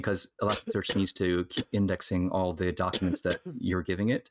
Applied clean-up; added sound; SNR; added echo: neural mask model RNNoise.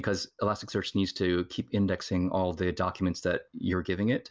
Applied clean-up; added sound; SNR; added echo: none; none; none; none.